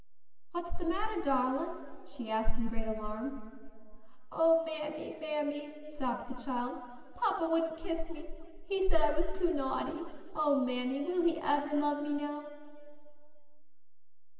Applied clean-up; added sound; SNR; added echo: none; none; none; reverberation time 2.3 s.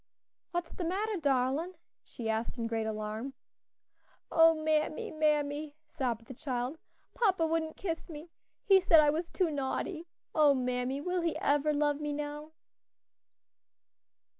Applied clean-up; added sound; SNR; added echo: none; none; none; none.